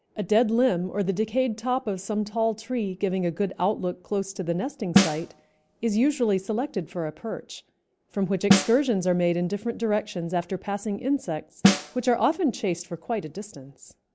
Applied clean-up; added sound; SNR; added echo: none; Snare drum; 2 dB; none.